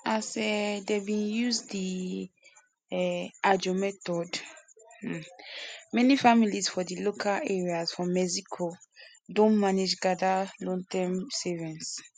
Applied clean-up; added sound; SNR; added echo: none; none; none; none.